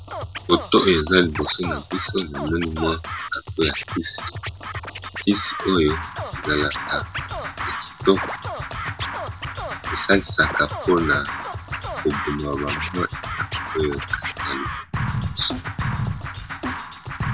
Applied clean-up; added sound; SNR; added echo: none; Scratching (performance technique); 5 dB; none.